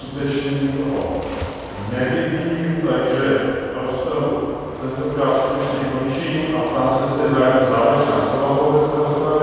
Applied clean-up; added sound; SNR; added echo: none; Waves, surf; 18 dB; reverberation time 2.1 s.